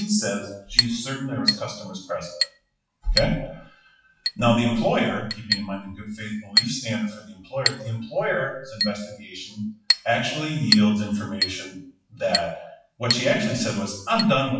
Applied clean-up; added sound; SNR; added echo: classical method WPE with log-MMSE.